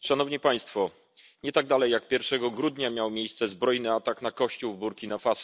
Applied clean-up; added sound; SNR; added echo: none; none; none; none.